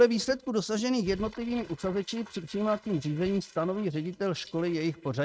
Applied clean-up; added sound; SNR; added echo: neural mask model RNNoise.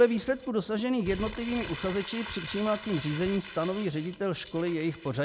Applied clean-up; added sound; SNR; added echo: none; Crumpling, crinkling; 12 dB; none.